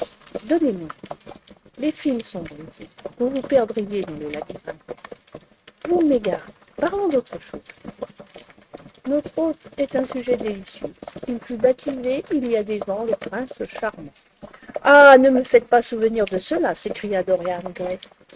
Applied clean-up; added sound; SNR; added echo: neural mask model RNNoise.